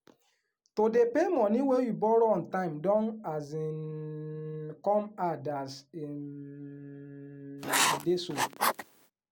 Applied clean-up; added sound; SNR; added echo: none; Writing; 0 dB; none.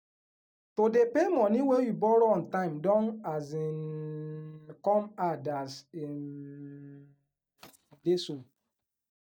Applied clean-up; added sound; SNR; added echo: neural mask model DeepFilterNet 3.